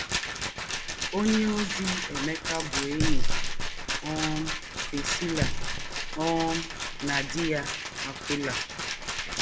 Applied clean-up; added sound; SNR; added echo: none; Rattle + Fire; -3 dB; none.